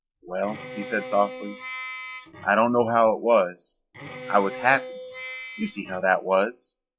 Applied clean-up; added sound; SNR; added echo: classical method log-MMSE.